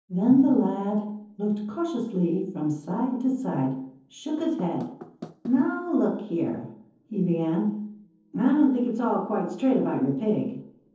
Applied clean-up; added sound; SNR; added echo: neural separator model SepFormer DNS4.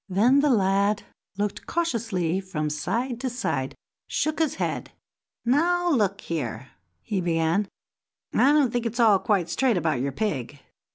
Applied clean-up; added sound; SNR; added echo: none; none; none; none.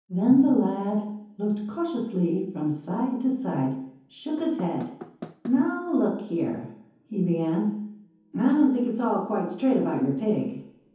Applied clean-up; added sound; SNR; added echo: none; Knock / Wood; 15 dB; reverberation time 0.7 s.